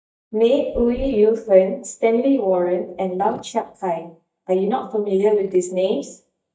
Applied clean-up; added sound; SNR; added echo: neural mask model DeepFilterNet 3.